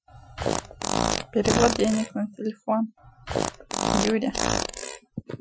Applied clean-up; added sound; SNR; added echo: classical method Wiener filter.